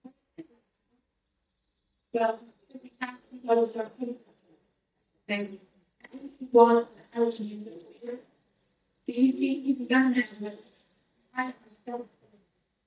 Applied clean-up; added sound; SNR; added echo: neural mask model DeepFilterNet 3.